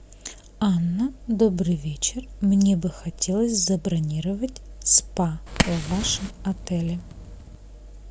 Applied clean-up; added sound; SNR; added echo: none; Fire; 7 dB; none.